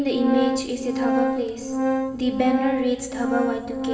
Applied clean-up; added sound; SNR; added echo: none; Organ; -1 dB; reverberation time 1.9 s.